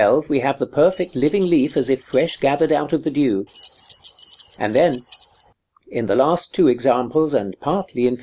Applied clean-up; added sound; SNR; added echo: none; Keys jangling; 19 dB; none.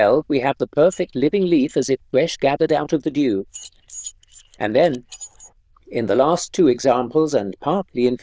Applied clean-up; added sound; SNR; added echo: neural diffusion model UNIVERSE++.